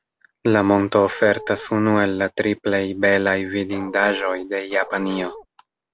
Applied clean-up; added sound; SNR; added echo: none; Dog; 16 dB; none.